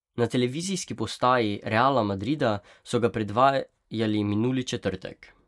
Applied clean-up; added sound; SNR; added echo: neural mask model Resemble Enhance denoiser.